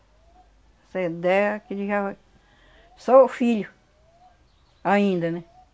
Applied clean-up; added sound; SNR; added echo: none; none; none; none.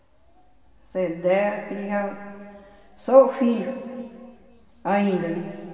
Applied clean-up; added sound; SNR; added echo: none; none; none; reverberation time 2.1 s.